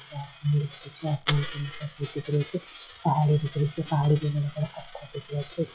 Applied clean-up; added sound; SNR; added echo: classical method log-MMSE.